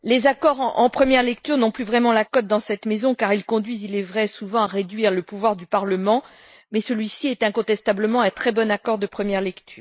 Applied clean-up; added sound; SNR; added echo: neural mask model Resemble Enhance denoiser.